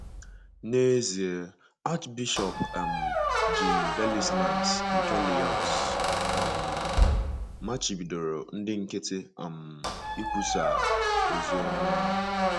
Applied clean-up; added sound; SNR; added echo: none; Squeak; -4 dB; none.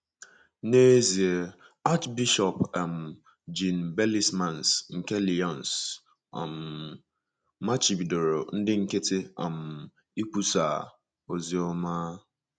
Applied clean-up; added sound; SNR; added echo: none; none; none; none.